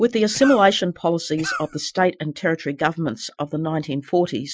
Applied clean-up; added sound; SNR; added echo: classical method Wiener filter.